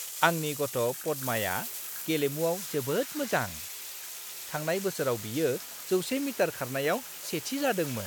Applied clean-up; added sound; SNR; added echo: none; Bathtub (filling or washing); 9 dB; none.